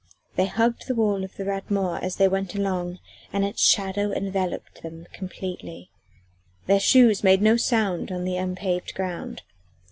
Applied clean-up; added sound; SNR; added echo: none; none; none; none.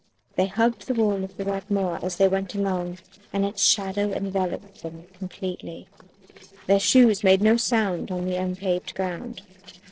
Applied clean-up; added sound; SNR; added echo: neural separator model SepFormer DNS4.